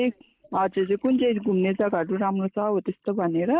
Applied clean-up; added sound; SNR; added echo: neural mask model Resemble Enhance denoiser.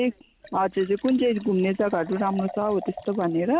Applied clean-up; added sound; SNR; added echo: none; Liquid; 18 dB; none.